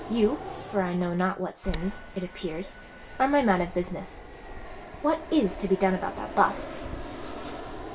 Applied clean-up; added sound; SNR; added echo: none; Fixed-wing aircraft, airplane; 10 dB; reverberation time 0.2 s.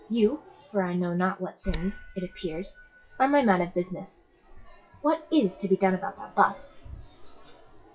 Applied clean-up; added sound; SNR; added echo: classical method WPE with log-MMSE.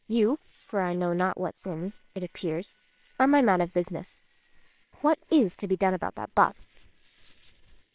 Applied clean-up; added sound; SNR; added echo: neural separator model SepFormer WHAMR!.